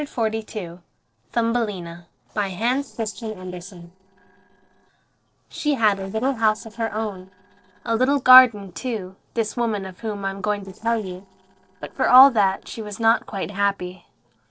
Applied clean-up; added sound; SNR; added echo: neural separator model SepFormer DNS4.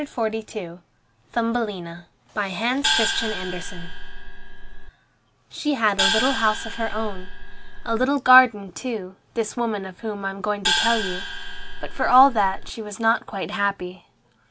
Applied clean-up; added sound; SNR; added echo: none; Gong; 1 dB; none.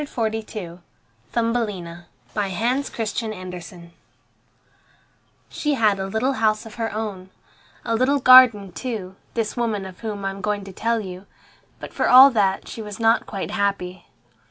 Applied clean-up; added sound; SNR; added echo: none; none; none; none.